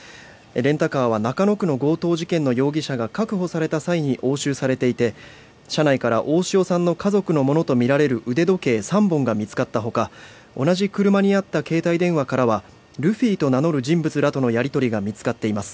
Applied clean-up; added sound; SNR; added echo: none; none; none; none.